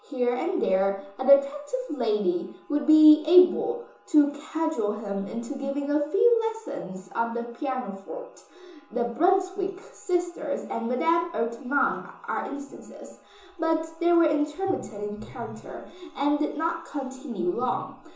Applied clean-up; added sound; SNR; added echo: none; none; none; reverberation time 0.6 s.